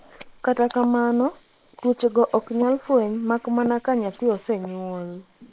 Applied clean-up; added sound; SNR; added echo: neural mask model Resemble Enhance denoiser.